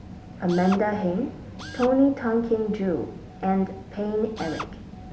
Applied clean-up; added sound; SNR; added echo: none; Drill; 15 dB; none.